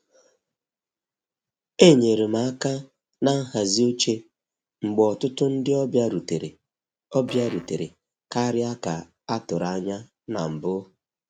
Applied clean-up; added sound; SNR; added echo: none; Fart; 16 dB; none.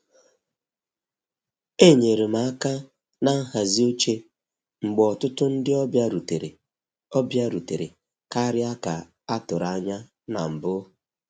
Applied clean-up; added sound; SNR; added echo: none; none; none; none.